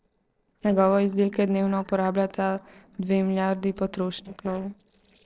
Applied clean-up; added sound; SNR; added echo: neural separator model SepFormer DNS4.